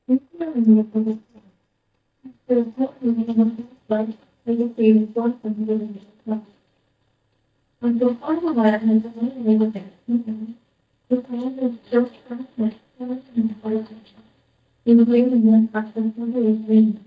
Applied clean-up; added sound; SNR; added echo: neural mask model DeepFilterNet 3.